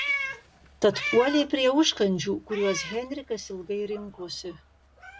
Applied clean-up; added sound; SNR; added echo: none; Meow; 10 dB; none.